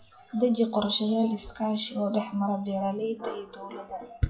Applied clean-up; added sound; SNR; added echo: classical method WPE with log-MMSE.